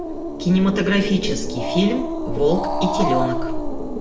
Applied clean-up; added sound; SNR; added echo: none; Growling; 2 dB; reverberation time 0.5 s.